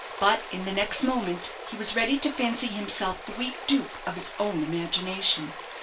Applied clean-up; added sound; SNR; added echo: none; Stream; 12 dB; reverberation time 0.2 s.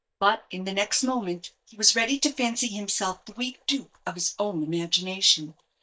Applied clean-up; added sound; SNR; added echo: neural mask model DeepFilterNet 3.